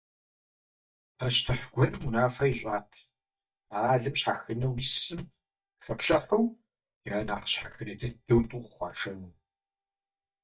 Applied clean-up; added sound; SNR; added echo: neural mask model DeepFilterNet 3.